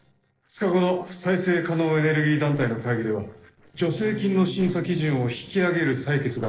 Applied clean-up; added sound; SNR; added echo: neural separator model SepFormer DNS4.